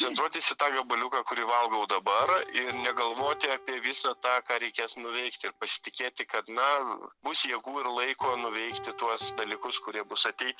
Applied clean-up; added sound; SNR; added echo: none; Piano; 19 dB; none.